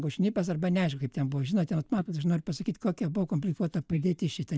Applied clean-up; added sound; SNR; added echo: neural mask model DeepFilterNet 3.